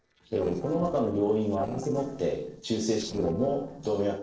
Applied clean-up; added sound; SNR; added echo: neural separator model SepFormer DNS4.